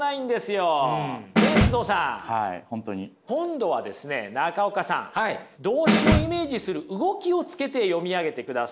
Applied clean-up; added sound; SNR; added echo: none; Snare drum; -3 dB; none.